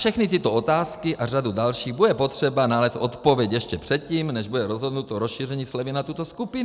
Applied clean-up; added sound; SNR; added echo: none; none; none; none.